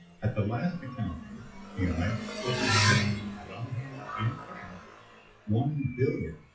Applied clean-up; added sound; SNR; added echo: classical method WPE with log-MMSE.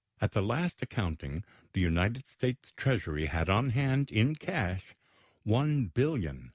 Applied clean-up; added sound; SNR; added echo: none; none; none; none.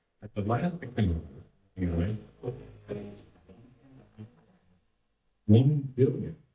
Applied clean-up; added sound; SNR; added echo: neural mask model DeepFilterNet 3.